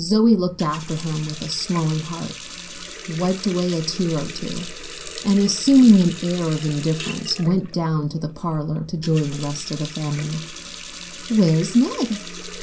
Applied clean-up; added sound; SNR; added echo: none; Water tap, faucet; 13 dB; reverberation time 0.3 s.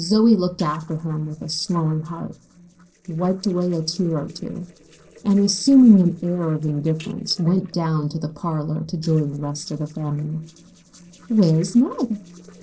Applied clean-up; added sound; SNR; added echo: neural separator model SepFormer DNS4.